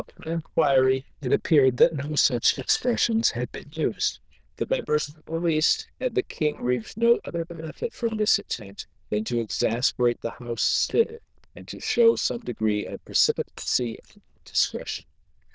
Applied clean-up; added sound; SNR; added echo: neural diffusion model UNIVERSE++.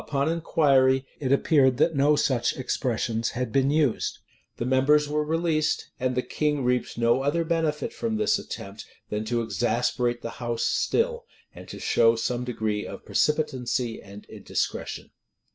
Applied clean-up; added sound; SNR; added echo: none; none; none; none.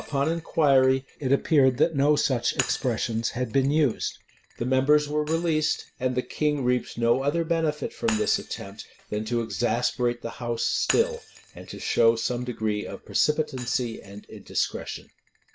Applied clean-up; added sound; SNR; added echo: none; Shatter; 17 dB; none.